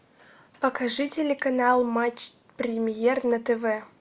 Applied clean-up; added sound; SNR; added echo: none; none; none; none.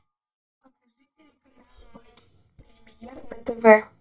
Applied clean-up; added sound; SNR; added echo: neural mask model DeepFilterNet 3.